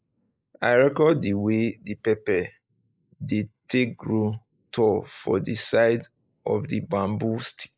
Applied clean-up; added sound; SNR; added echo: neural mask model Resemble Enhance denoiser.